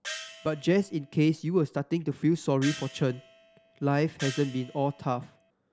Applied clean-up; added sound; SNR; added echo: none; Gong; 15 dB; none.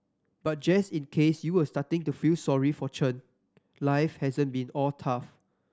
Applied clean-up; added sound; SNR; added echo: none; none; none; none.